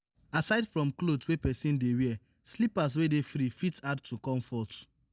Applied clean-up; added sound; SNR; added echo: none; none; none; none.